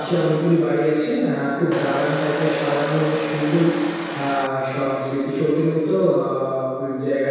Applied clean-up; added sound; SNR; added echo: none; Domestic sounds, home sounds; 7 dB; reverberation time 2.0 s.